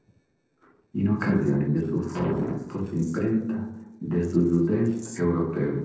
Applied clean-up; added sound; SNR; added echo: neural separator model SepFormer DNS4.